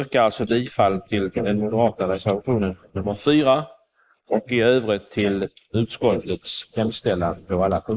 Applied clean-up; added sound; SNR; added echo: neural mask model Resemble Enhance denoiser.